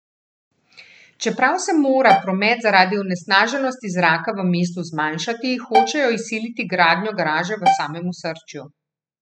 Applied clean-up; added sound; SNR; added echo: classical method spectral subtraction.